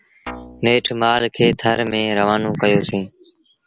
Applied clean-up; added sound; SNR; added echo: none; Guitar; 17 dB; none.